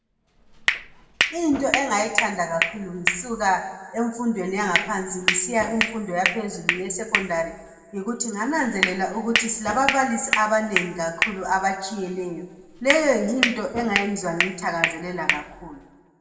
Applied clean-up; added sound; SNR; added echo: none; Hands; 3 dB; reverberation time 1.3 s.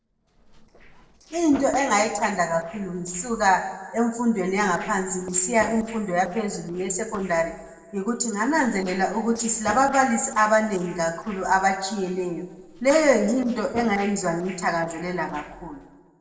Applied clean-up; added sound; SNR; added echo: neural separator model SepFormer DNS4.